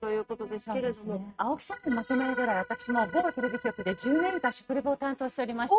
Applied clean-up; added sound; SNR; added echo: neural mask model RNNoise.